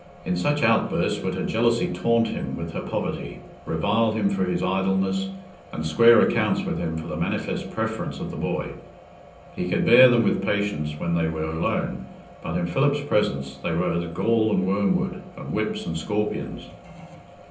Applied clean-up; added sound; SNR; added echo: none; none; none; reverberation time 0.6 s.